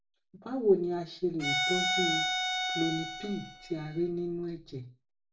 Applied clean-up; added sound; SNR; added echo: none; Bowed string instrument; 0 dB; reverberation time 0.3 s.